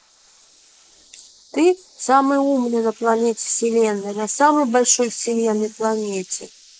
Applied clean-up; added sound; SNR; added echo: neural mask model Resemble Enhance denoiser.